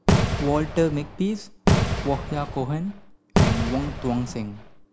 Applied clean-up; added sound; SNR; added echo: none; Fireworks; -3 dB; none.